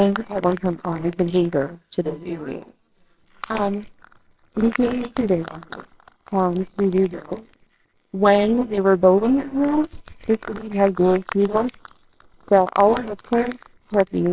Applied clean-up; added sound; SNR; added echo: neural separator model SepFormer WHAMR!.